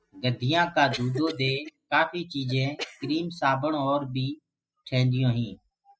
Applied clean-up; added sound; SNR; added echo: classical method spectral subtraction.